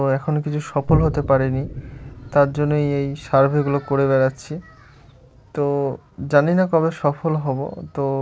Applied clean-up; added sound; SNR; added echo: none; Boom; 12 dB; none.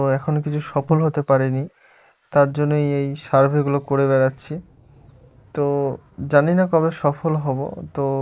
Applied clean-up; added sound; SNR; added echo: neural mask model Resemble Enhance denoiser.